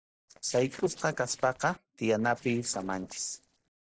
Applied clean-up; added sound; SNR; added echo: neural separator model SepFormer DNS4.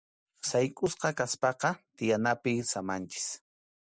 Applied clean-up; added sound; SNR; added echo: none; none; none; none.